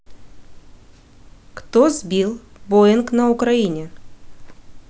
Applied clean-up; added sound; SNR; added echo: none; none; none; none.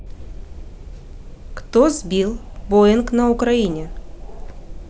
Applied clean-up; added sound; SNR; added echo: none; Wind; 13 dB; none.